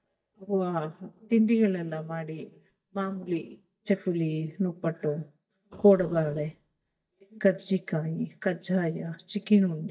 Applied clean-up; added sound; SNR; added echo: neural mask model DeepFilterNet 3.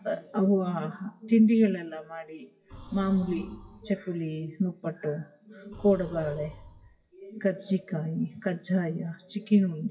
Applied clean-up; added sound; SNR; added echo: classical method WPE with log-MMSE.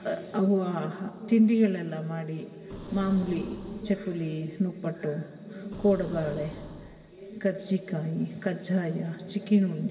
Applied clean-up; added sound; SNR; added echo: none; Boom; 17 dB; reverberation time 2.0 s.